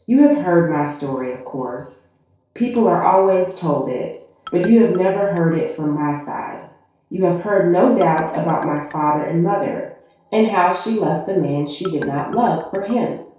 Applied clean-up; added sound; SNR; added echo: neural separator model SepFormer DNS4.